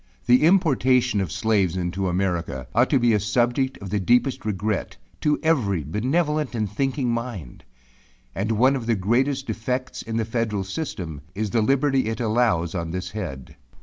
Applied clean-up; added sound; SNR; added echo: none; none; none; none.